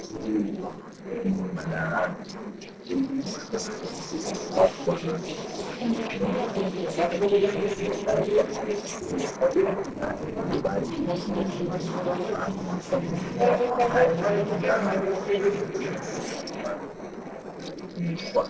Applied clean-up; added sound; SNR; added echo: neural separator model SepFormer DNS4.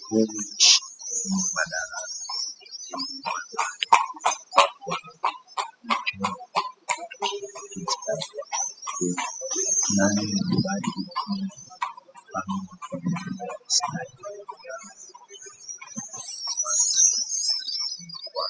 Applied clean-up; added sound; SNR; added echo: classical method spectral subtraction.